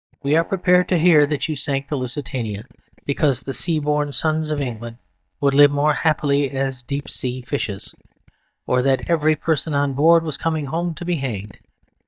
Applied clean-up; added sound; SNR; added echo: neural mask model DeepFilterNet 3.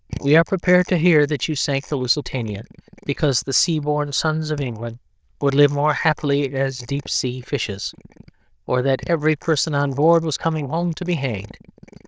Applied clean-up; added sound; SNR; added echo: neural diffusion model UNIVERSE++.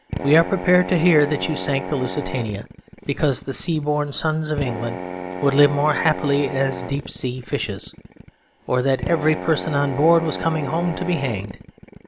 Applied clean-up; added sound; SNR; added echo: none; Drill; 9 dB; none.